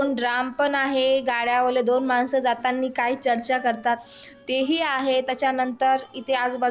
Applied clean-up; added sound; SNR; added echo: neural separator model SepFormer DNS4.